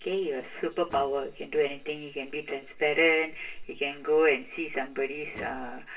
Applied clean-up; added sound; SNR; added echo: neural separator model SepFormer DNS4.